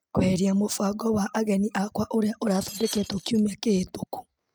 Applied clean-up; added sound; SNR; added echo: neural mask model RNNoise.